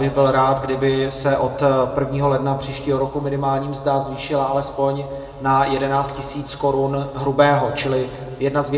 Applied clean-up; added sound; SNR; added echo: none; none; none; reverberation time 1.7 s.